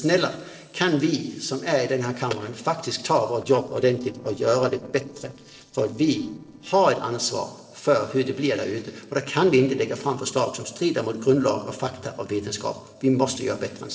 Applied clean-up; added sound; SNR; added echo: neural separator model SepFormer DNS4.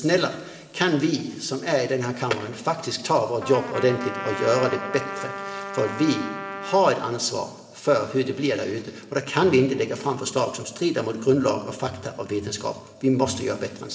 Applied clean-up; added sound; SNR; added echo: none; Trumpet; 8 dB; reverberation time 2.5 s.